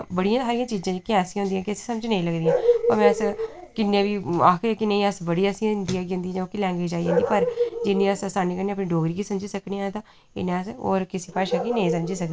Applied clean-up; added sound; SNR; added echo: none; none; none; none.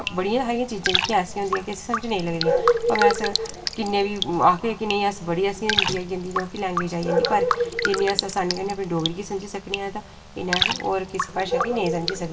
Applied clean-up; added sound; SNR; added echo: none; Raindrop; 6 dB; reverberation time 1.4 s.